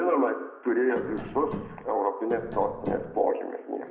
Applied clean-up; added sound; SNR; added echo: none; Tap; 11 dB; reverberation time 0.7 s.